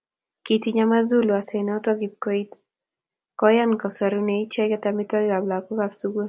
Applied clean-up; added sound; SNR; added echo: none; none; none; none.